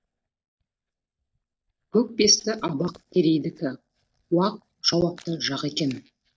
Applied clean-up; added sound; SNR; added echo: neural mask model DeepFilterNet 3.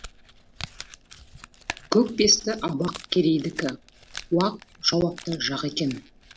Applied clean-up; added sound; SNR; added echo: none; Crumpling, crinkling; 16 dB; none.